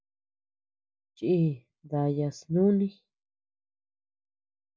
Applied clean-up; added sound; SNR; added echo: none; none; none; none.